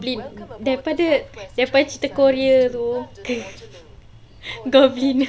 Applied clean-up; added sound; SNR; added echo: none; Train; 19 dB; none.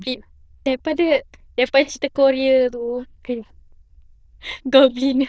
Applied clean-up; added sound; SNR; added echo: neural diffusion model UNIVERSE++.